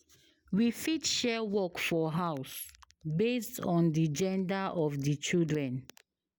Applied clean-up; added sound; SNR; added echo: none; none; none; none.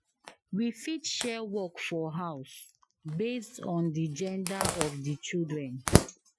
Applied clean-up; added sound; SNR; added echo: classical method Wiener filter.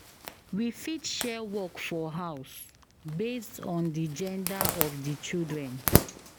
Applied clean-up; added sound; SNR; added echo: none; Zipper (clothing); 0 dB; none.